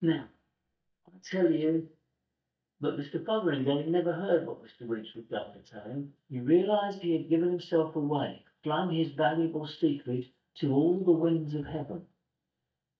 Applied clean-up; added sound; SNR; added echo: neural mask model DeepFilterNet 3.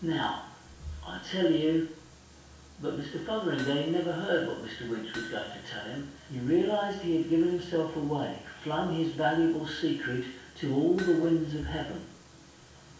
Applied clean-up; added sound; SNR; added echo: none; Hammer; 17 dB; reverberation time 0.6 s.